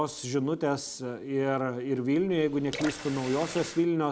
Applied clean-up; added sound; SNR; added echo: none; Water tap, faucet / Water; 12 dB; none.